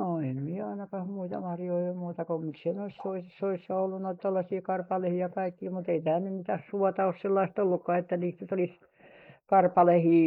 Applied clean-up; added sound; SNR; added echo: neural mask model Resemble Enhance denoiser.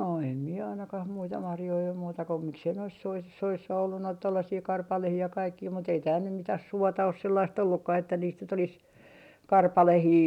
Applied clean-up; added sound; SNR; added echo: none; none; none; none.